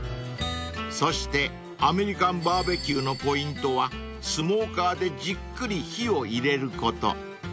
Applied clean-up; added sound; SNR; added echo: none; none; none; none.